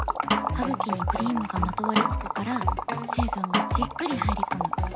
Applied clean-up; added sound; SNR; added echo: none; Snare drum + Liquid; -1 dB; none.